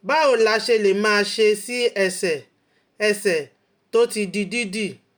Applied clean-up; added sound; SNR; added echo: none; none; none; none.